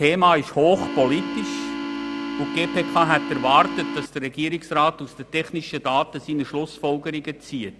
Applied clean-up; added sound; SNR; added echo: none; Organ; 6 dB; none.